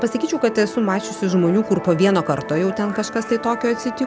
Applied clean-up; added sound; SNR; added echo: none; Musical instrument; 11 dB; none.